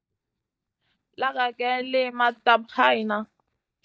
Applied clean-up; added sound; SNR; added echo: neural mask model DeepFilterNet 3.